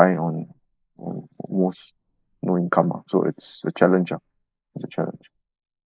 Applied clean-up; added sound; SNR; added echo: neural mask model Resemble Enhance denoiser.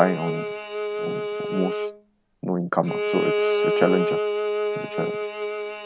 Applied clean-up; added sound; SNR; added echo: none; Bowed string instrument; -1 dB; none.